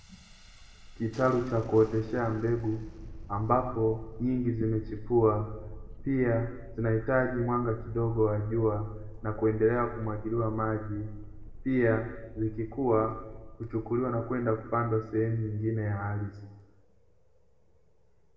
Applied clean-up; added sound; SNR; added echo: none; Thunderstorm; 14 dB; reverberation time 1.0 s.